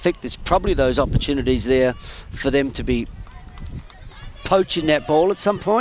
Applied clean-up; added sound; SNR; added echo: none; none; none; none.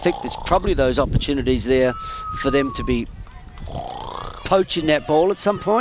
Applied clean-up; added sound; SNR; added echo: none; Breathing; 15 dB; none.